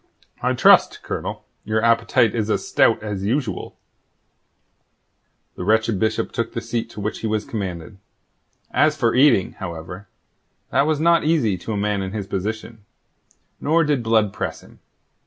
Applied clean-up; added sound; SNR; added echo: none; none; none; none.